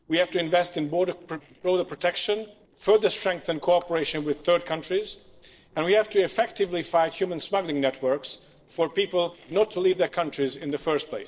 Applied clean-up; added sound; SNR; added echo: neural separator model SepFormer DNS4.